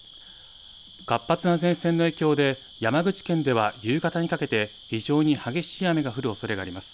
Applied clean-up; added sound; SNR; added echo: none; Cricket; 20 dB; none.